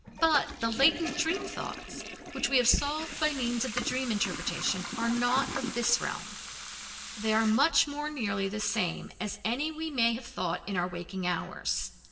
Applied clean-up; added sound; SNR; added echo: none; Toilet flush / Water tap, faucet; 10 dB; reverberation time 2.0 s.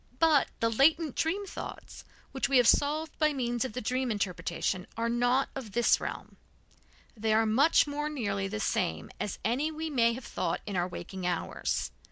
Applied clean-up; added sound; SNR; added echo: none; none; none; none.